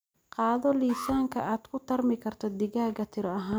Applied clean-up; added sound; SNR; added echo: none; Alarm; 16 dB; none.